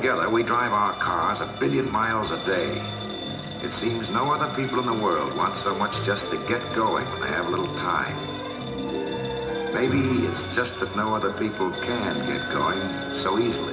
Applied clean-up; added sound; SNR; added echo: none; Alarm / Bell; 13 dB; reverberation time 0.8 s.